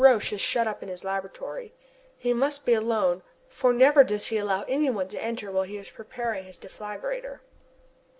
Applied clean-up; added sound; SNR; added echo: none; none; none; none.